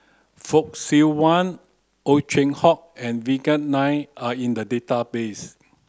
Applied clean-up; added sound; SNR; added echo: none; none; none; none.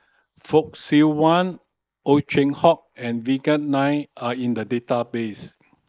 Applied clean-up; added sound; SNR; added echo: neural mask model Resemble Enhance denoiser.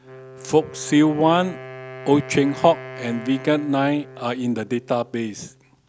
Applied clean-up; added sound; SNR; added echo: none; Wind instrument, woodwind instrument; 16 dB; none.